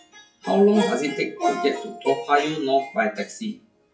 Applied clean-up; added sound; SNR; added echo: classical method WPE with log-MMSE.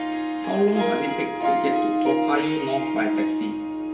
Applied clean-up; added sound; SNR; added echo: none; Harp; -2 dB; reverberation time 0.3 s.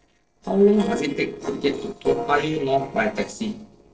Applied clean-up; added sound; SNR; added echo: neural separator model SepFormer DNS4.